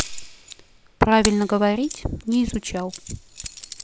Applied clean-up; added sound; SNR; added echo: none; Keys jangling; 11 dB; none.